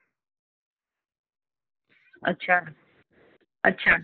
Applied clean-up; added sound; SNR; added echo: neural mask model Resemble Enhance denoiser.